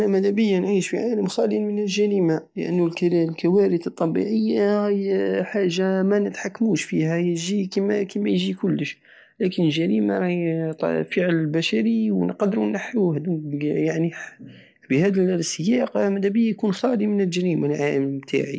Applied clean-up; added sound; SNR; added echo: none; none; none; none.